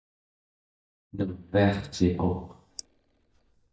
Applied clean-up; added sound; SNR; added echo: neural mask model DeepFilterNet 3.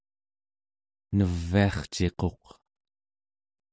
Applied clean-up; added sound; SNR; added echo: none; none; none; none.